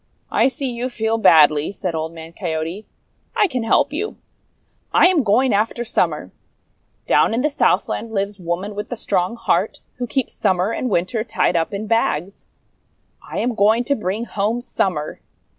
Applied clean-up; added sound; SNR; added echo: none; none; none; none.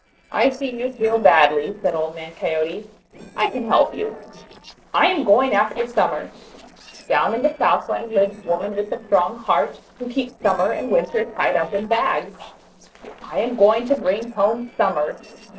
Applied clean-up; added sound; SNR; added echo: neural separator model SepFormer DNS4.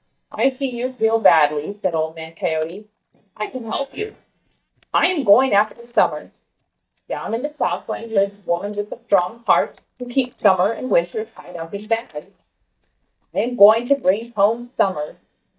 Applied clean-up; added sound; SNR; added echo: neural mask model DeepFilterNet 3.